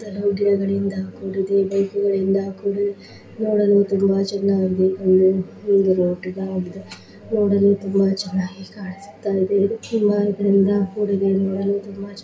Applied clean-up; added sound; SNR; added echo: none; none; none; reverberation time 0.2 s.